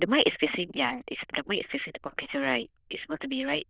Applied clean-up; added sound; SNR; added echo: neural diffusion model UNIVERSE++.